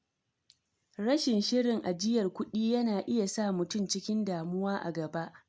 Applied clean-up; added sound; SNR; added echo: none; none; none; none.